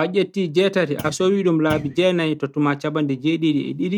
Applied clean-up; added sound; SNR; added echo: neural mask model RNNoise.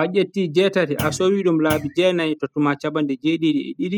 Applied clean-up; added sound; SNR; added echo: classical method spectral subtraction.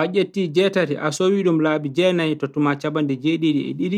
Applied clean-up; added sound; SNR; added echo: none; none; none; none.